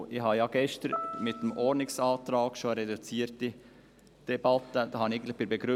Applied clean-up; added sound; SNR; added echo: none; Piano; 11 dB; none.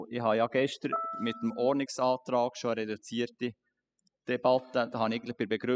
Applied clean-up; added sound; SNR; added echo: classical method spectral subtraction.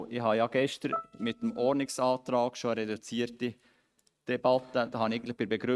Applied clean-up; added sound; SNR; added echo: neural mask model RNNoise.